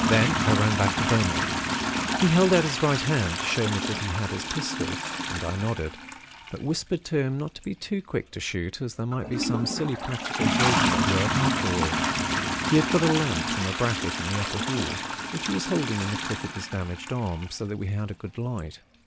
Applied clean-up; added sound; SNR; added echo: none; Toilet flush; 1 dB; none.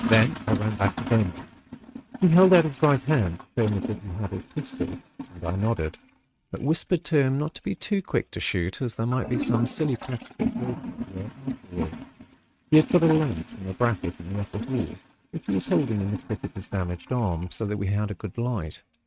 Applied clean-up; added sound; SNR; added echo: neural mask model RNNoise.